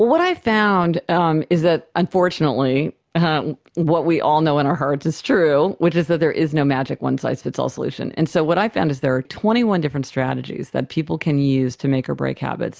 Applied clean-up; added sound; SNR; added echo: none; none; none; none.